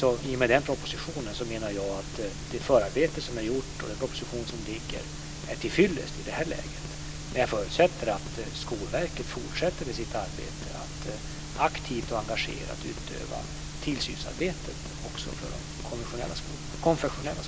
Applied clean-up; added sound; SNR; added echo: none; none; none; none.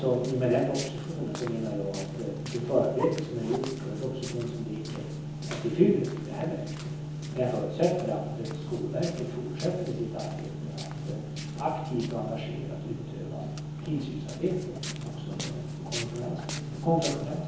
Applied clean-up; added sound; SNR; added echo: none; Walk, footsteps; 15 dB; reverberation time 1.0 s.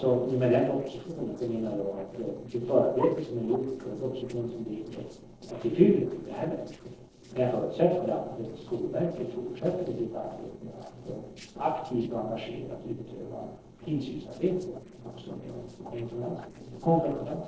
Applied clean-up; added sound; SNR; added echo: neural separator model SepFormer DNS4.